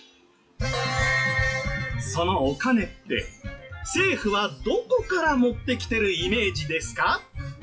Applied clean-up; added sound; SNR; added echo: classical method WPE with log-MMSE.